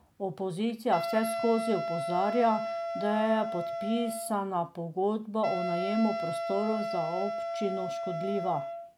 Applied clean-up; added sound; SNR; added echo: none; Wind instrument, woodwind instrument; 4 dB; none.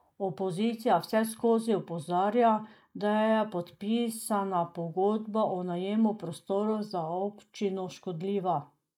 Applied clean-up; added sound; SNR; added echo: neural mask model Resemble Enhance denoiser.